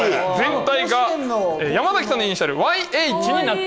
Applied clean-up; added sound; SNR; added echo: none; Bowed string instrument; 20 dB; none.